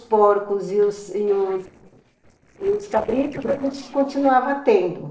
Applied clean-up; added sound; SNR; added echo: neural separator model SepFormer DNS4.